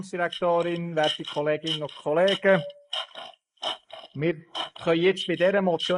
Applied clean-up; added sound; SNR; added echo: neural mask model Resemble Enhance denoiser.